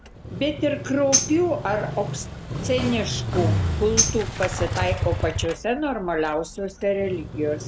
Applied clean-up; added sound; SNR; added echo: none; Motorcycle + Tambourine; 2 dB; none.